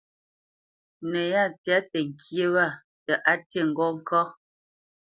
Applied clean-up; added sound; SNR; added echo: none; none; none; none.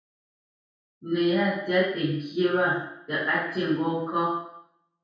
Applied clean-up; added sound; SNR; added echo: none; none; none; reverberation time 0.6 s.